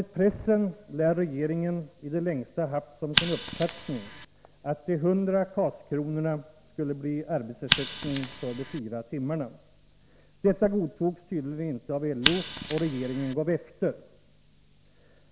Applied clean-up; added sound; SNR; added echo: none; Scissors; 8 dB; none.